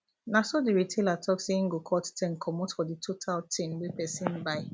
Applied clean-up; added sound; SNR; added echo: none; none; none; none.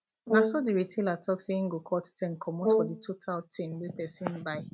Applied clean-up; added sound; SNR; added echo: neural mask model RNNoise.